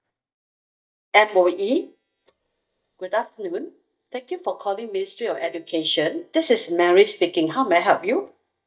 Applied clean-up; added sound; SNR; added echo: neural mask model DeepFilterNet 3.